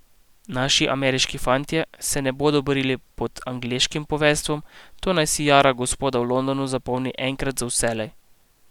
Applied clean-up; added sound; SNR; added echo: none; none; none; none.